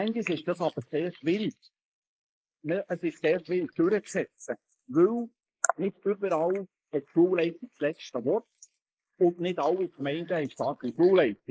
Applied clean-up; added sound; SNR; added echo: neural mask model Resemble Enhance denoiser.